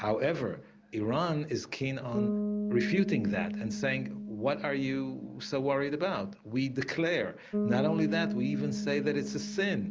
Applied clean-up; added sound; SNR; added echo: none; Bass guitar; 4 dB; none.